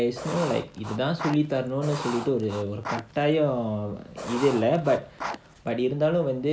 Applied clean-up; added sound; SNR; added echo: none; Writing; 11 dB; none.